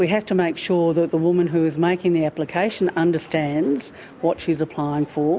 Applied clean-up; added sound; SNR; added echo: none; none; none; none.